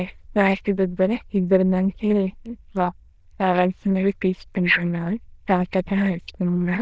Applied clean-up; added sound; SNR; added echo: neural diffusion model UNIVERSE++.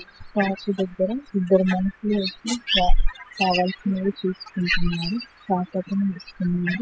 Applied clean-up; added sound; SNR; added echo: classical method spectral subtraction.